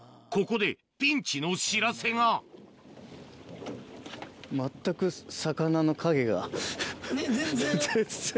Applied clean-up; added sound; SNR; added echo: none; none; none; none.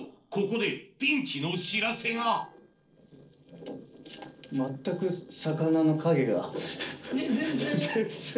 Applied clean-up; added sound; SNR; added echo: neural separator model SepFormer DNS4.